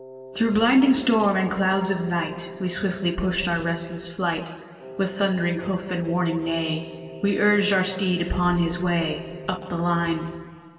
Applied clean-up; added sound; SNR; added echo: none; Wind instrument, woodwind instrument; 16 dB; reverberation time 2.2 s.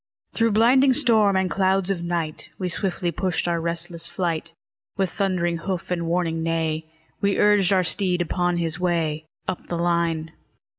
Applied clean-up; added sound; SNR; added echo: none; none; none; none.